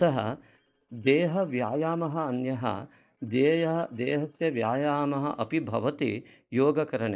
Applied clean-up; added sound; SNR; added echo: neural mask model DeepFilterNet 3.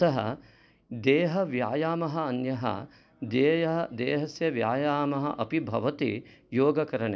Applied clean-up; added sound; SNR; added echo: none; none; none; none.